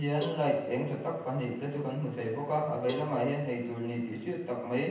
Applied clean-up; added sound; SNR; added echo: none; Cowbell; 17 dB; reverberation time 0.9 s.